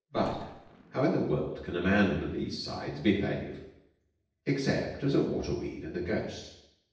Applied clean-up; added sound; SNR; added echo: neural separator model SepFormer DNS4.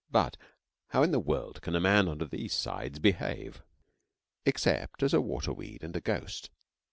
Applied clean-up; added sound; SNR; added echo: none; none; none; none.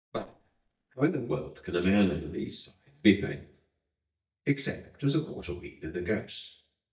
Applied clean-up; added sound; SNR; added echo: neural mask model DeepFilterNet 3.